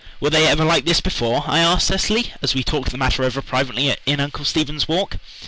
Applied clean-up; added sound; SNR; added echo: none; none; none; none.